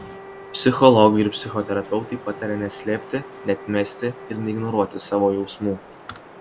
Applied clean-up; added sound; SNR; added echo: none; Wind + Wind instrument, woodwind instrument; 18 dB; none.